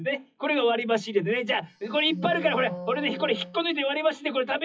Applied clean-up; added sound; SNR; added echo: classical method WPE with log-MMSE.